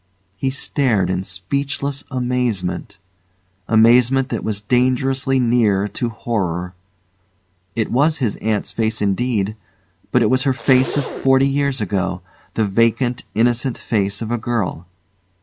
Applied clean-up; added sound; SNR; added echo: none; Zipper (clothing); 13 dB; none.